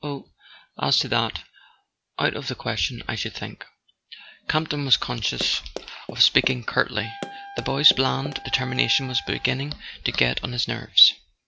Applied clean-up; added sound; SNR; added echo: none; Wind instrument, woodwind instrument + Run; 13 dB; none.